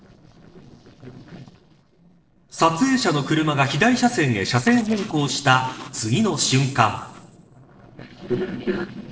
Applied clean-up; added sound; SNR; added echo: neural separator model SepFormer DNS4.